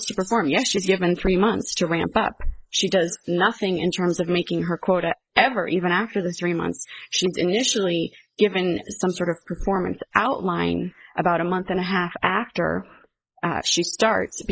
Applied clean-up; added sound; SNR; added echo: neural mask model Resemble Enhance denoiser.